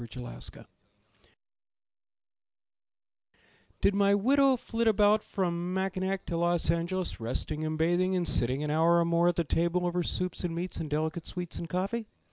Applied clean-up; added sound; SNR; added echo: none; none; none; none.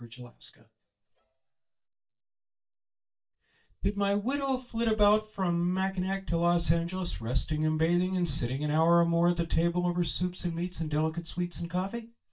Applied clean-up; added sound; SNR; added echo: neural mask model DeepFilterNet 3.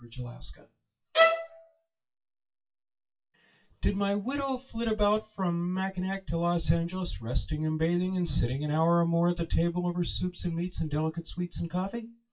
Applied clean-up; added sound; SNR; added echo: classical method WPE with log-MMSE.